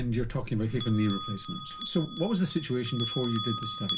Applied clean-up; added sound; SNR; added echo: none; Bell; 4 dB; reverberation time 0.2 s.